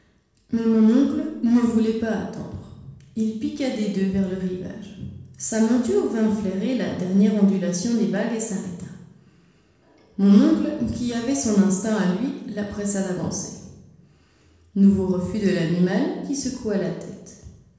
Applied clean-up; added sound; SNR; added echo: none; none; none; reverberation time 1.1 s.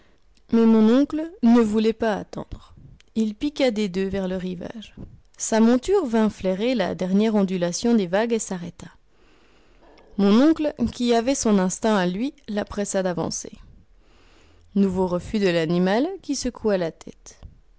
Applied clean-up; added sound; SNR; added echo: none; none; none; none.